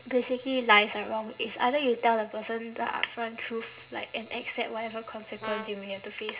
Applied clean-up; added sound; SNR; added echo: none; Brass instrument; 12 dB; reverberation time 0.2 s.